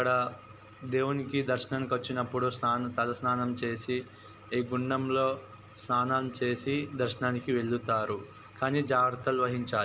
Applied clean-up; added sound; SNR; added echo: none; none; none; none.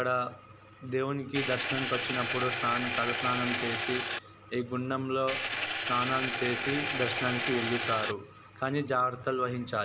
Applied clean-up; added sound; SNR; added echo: none; Engine; 0 dB; none.